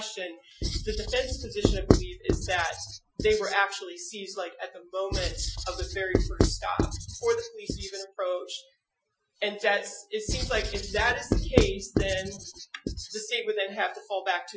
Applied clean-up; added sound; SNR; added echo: classical method Wiener filter.